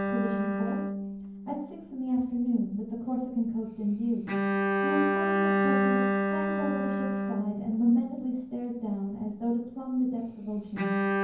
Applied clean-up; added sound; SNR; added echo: none; Bowed string instrument; -1 dB; reverberation time 0.9 s.